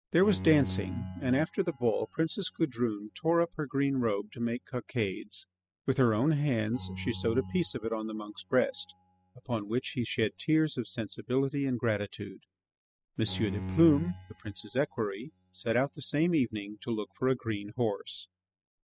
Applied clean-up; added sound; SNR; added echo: classical method spectral subtraction.